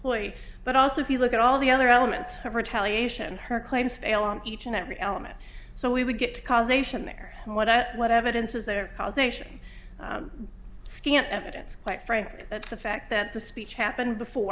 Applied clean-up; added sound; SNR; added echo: none; none; none; none.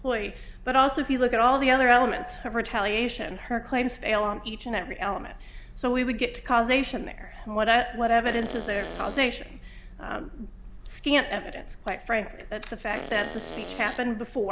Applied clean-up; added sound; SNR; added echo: none; Fart; 11 dB; none.